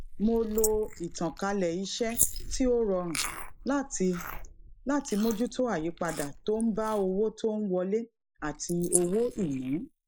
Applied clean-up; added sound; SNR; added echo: neural mask model Resemble Enhance denoiser.